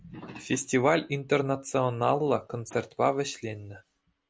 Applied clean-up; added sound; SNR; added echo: none; none; none; none.